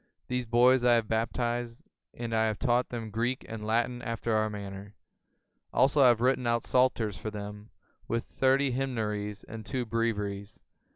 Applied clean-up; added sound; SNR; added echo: none; none; none; none.